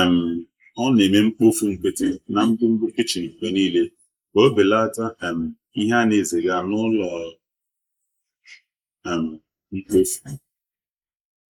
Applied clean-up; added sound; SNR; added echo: neural mask model Resemble Enhance denoiser.